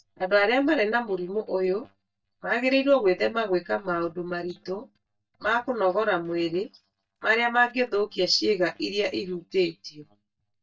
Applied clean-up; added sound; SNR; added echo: neural mask model DeepFilterNet 3.